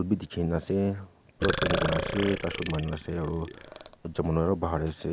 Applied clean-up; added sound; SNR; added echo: none; Burping, eructation; 4 dB; none.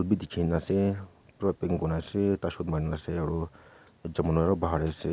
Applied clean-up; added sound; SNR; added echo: none; none; none; none.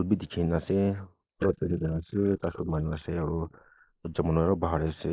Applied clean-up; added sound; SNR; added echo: neural mask model Resemble Enhance denoiser.